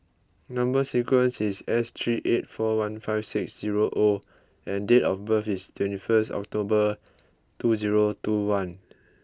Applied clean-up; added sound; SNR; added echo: none; none; none; none.